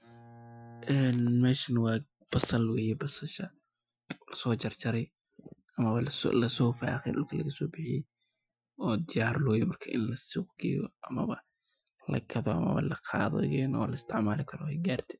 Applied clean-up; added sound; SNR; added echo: classical method Wiener filter.